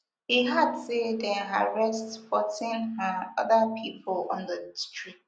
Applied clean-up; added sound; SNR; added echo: none; none; none; none.